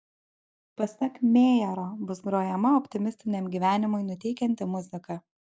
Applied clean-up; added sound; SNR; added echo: none; none; none; none.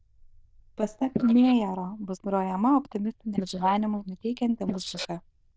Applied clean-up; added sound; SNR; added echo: neural diffusion model UNIVERSE++.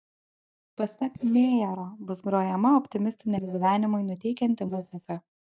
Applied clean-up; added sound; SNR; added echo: neural mask model DeepFilterNet 3.